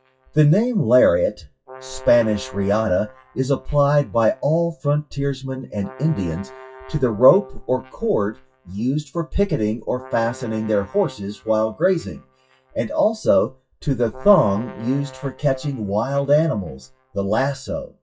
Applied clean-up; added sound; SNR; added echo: classical method WPE with log-MMSE.